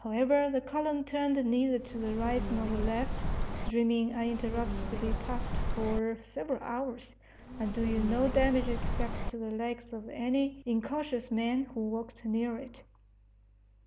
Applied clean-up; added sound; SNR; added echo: none; Bird; 1 dB; none.